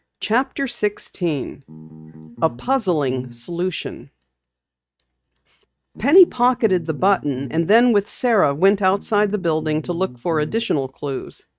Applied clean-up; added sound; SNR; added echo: neural mask model RNNoise.